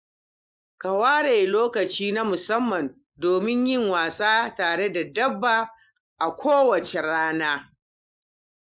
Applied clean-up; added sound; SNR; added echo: neural mask model Resemble Enhance denoiser.